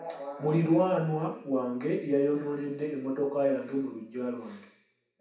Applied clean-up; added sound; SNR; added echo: none; none; none; reverberation time 0.7 s.